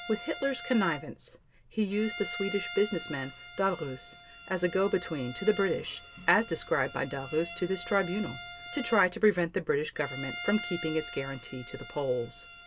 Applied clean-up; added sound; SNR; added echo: none; Bowed string instrument; 12 dB; none.